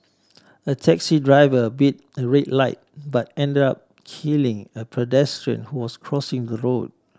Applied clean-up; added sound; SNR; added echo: none; none; none; none.